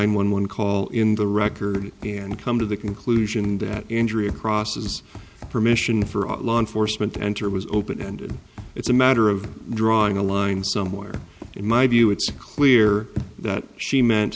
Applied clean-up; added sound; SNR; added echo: none; Run; 15 dB; none.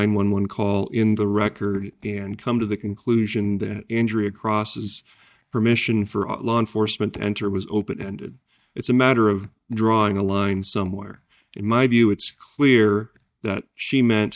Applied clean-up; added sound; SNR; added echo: neural mask model DeepFilterNet 3.